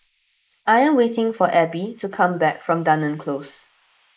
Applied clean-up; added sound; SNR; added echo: neural mask model Resemble Enhance denoiser.